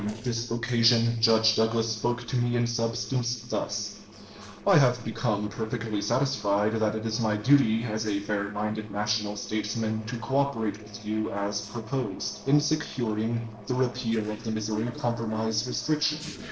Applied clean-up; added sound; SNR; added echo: neural separator model SepFormer DNS4.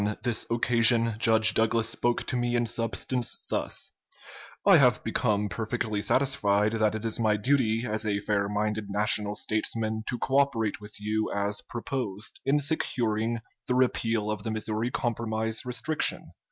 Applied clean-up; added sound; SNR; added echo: none; none; none; none.